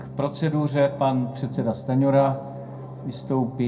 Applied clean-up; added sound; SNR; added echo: none; Organ; 14 dB; reverberation time 0.2 s.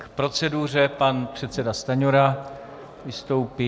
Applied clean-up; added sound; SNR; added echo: none; none; none; none.